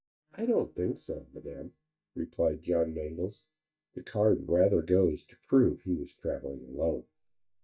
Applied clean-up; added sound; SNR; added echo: neural mask model DeepFilterNet 3.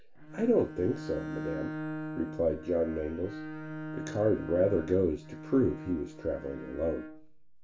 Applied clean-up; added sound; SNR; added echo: none; Bowed string instrument; 10 dB; reverberation time 0.3 s.